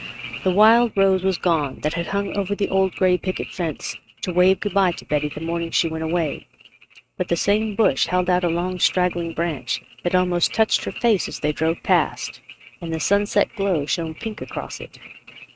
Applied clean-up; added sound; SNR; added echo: neural mask model RNNoise.